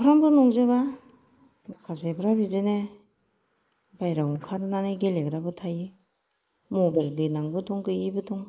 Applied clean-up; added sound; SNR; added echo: neural mask model Resemble Enhance denoiser.